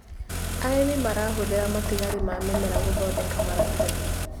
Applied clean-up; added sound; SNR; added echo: none; Car + Tap; -2 dB; none.